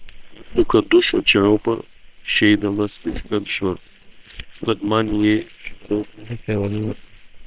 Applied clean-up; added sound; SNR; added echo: neural separator model SepFormer WHAM!.